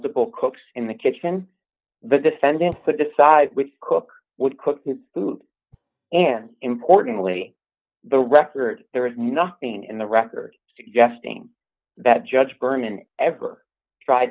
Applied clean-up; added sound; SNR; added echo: neural mask model DeepFilterNet 3.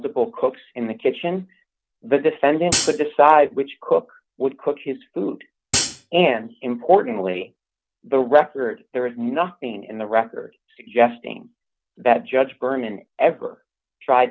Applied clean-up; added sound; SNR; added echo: none; Hi-hat; 1 dB; none.